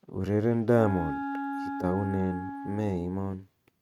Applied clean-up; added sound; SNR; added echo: neural mask model RNNoise.